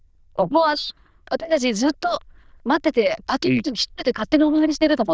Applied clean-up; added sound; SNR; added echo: neural diffusion model UNIVERSE++.